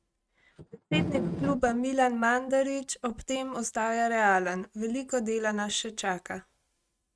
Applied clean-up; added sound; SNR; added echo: neural mask model RNNoise.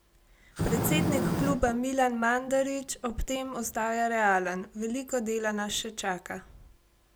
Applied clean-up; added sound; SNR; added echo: none; Fire; 3 dB; none.